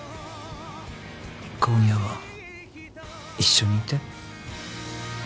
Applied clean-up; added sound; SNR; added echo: none; none; none; none.